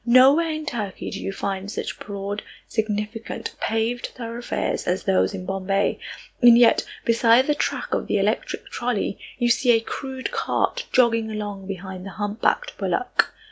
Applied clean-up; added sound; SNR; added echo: none; none; none; none.